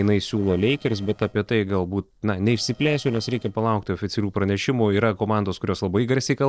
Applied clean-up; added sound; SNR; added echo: neural separator model SepFormer DNS4.